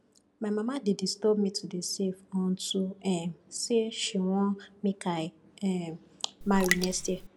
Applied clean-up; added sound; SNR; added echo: none; Raindrop; 3 dB; none.